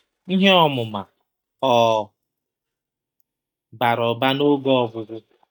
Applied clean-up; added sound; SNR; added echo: neural mask model DeepFilterNet 3.